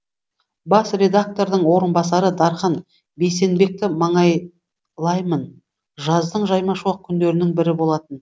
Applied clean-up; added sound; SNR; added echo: none; none; none; none.